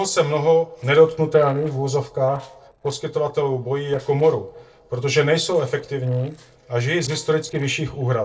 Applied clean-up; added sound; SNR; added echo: neural separator model SepFormer DNS4.